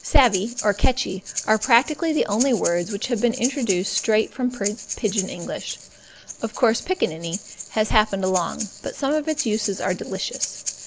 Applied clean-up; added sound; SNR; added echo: neural mask model Resemble Enhance denoiser.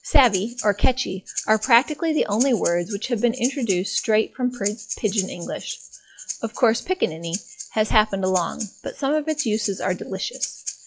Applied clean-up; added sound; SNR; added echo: classical method log-MMSE.